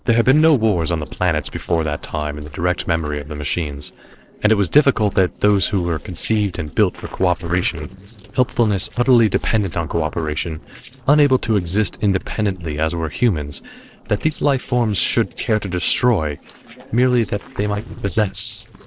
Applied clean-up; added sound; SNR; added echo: neural separator model SepFormer DNS4.